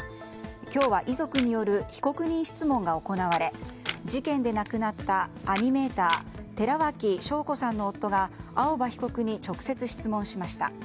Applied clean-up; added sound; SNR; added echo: none; Camera; 13 dB; none.